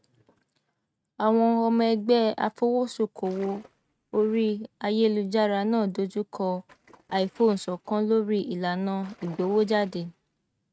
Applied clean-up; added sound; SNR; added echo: neural mask model RNNoise.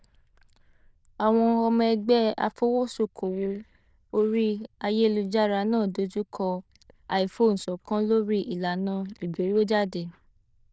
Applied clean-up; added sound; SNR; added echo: neural diffusion model UNIVERSE++.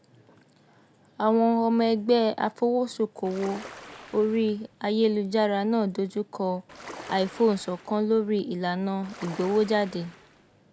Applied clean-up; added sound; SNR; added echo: none; Ocean; 18 dB; none.